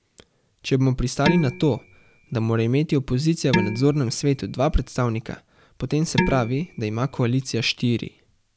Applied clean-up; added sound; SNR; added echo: none; Dishes, pots, and pans; 6 dB; none.